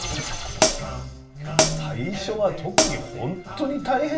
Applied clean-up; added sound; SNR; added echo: none; Hi-hat; -5 dB; reverberation time 0.4 s.